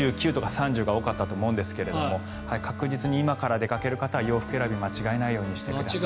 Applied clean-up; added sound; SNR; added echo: none; Wind instrument, woodwind instrument; 14 dB; none.